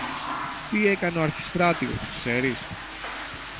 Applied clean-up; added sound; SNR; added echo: none; Toilet flush / Water; 7 dB; none.